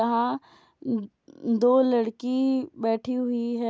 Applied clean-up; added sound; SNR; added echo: none; none; none; none.